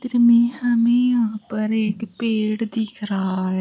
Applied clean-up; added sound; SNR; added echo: none; none; none; none.